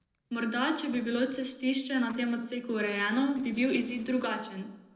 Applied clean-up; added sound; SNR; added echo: neural separator model SepFormer DNS4.